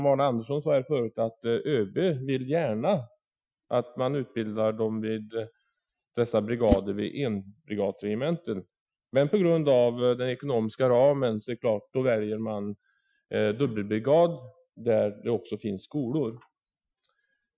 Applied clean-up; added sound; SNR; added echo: classical method Wiener filter.